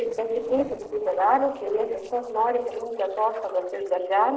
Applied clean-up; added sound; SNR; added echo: neural separator model SepFormer DNS4.